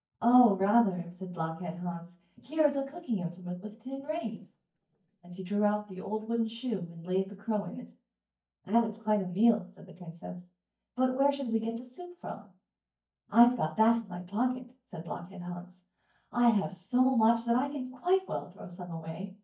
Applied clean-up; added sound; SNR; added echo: neural mask model DeepFilterNet 3.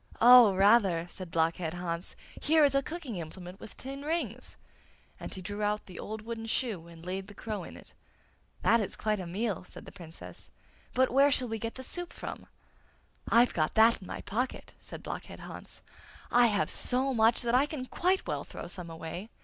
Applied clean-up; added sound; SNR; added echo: none; none; none; none.